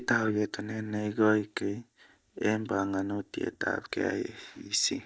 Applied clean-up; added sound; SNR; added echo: neural mask model DeepFilterNet 3.